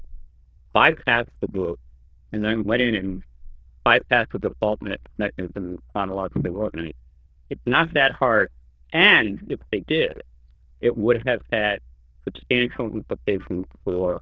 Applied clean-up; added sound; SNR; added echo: neural diffusion model UNIVERSE++.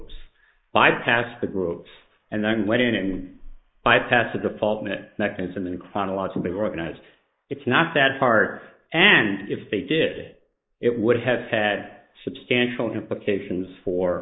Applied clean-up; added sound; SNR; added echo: neural mask model Resemble Enhance denoiser.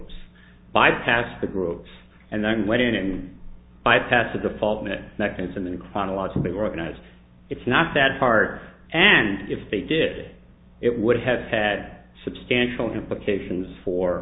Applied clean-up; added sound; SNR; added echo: none; none; none; none.